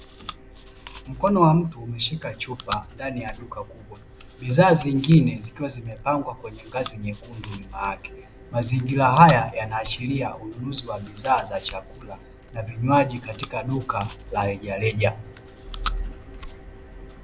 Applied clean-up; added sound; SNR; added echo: none; Chewing, mastication; 17 dB; none.